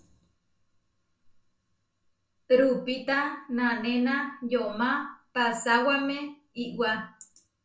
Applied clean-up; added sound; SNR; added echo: none; none; none; reverberation time 0.2 s.